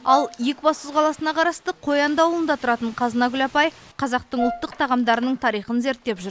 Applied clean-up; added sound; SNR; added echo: none; Brass instrument; 12 dB; none.